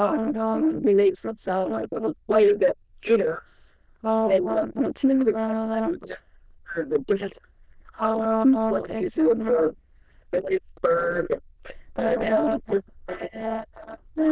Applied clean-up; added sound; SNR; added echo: neural diffusion model UNIVERSE++.